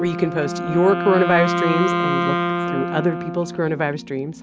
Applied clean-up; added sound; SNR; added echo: none; Wind instrument, woodwind instrument; 2 dB; none.